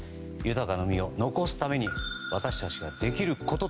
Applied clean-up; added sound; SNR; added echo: none; none; none; none.